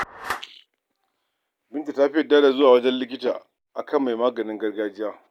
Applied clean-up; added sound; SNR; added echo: none; Clapping; 18 dB; none.